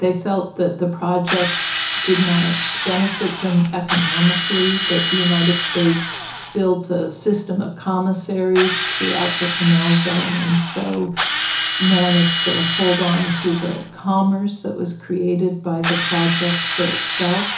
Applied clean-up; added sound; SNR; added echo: none; Drill; 4 dB; reverberation time 0.7 s.